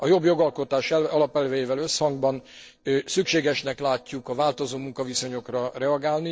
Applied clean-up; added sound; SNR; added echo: neural separator model SepFormer DNS4.